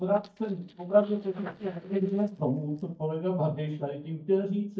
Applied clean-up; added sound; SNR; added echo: neural mask model DeepFilterNet 3.